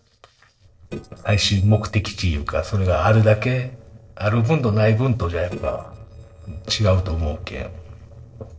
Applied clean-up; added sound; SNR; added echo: neural separator model SepFormer DNS4.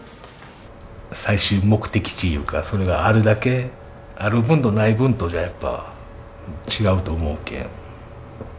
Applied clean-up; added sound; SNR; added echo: none; none; none; none.